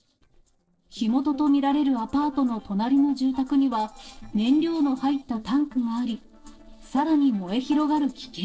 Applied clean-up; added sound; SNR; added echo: neural separator model SepFormer DNS4.